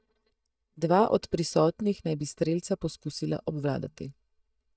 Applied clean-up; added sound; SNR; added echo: neural mask model DeepFilterNet 3.